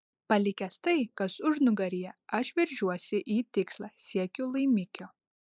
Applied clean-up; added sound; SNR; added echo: neural mask model Resemble Enhance denoiser.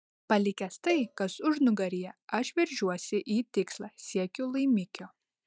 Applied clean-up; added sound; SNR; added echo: neural mask model DeepFilterNet 3.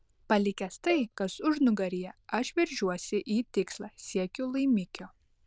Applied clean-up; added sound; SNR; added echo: neural diffusion model UNIVERSE++.